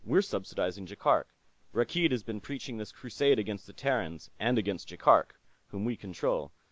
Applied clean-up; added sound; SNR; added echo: none; none; none; none.